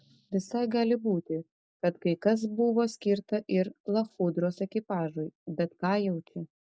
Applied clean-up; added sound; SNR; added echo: none; none; none; none.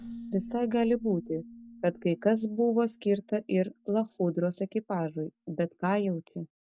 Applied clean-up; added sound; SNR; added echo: none; Keyboard (musical); 19 dB; none.